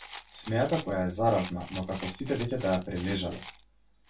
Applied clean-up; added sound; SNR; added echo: none; Rattle; 15 dB; reverberation time 0.2 s.